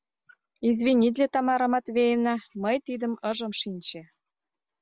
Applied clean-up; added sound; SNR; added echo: none; none; none; none.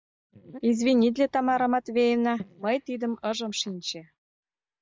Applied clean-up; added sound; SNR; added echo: neural mask model DeepFilterNet 3.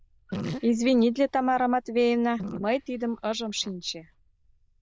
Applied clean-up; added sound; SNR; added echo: neural diffusion model UNIVERSE++.